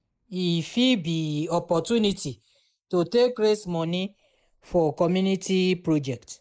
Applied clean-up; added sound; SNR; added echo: neural mask model Resemble Enhance denoiser.